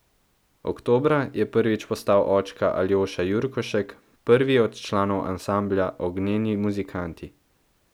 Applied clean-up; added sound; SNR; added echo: none; none; none; none.